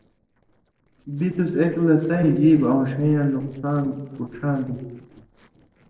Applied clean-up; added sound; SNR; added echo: neural separator model SepFormer DNS4.